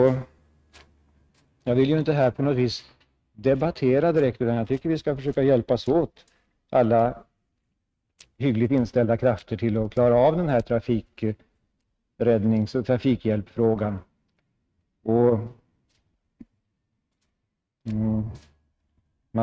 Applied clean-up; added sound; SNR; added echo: neural mask model RNNoise.